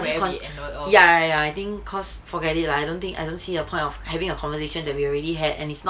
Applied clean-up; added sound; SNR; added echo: none; none; none; none.